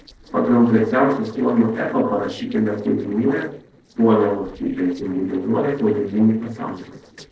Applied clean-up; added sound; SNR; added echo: neural separator model SepFormer DNS4.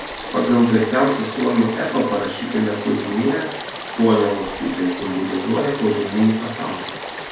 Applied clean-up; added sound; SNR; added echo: none; Stream / Frog; 9 dB; reverberation time 0.5 s.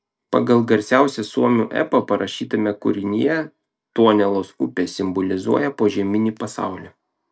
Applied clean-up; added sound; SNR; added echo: none; none; none; none.